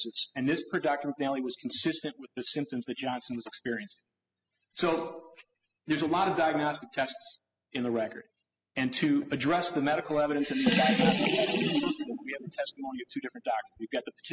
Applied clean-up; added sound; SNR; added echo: classical method spectral subtraction.